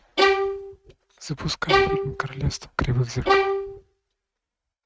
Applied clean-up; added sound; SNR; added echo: neural mask model RNNoise.